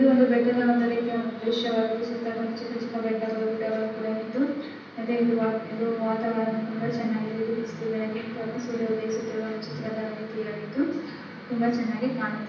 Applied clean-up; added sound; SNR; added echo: none; none; none; reverberation time 0.9 s.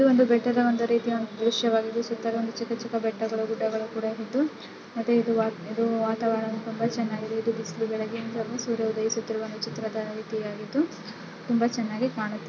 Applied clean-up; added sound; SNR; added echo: none; none; none; none.